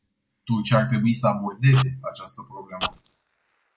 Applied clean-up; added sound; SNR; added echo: neural mask model Resemble Enhance denoiser.